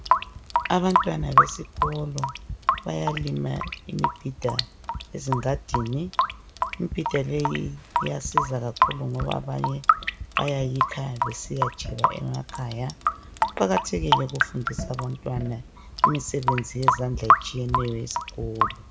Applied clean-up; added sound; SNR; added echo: none; Drip / Sink (filling or washing) / Water tap, faucet; -3 dB; none.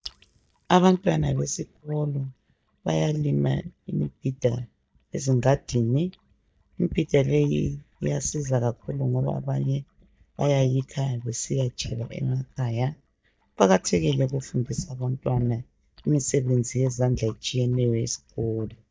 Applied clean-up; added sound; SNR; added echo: neural mask model DeepFilterNet 3.